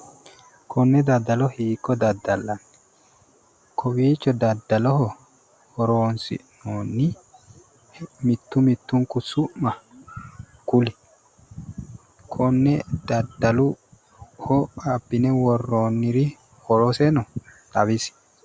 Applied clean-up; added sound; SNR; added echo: none; none; none; none.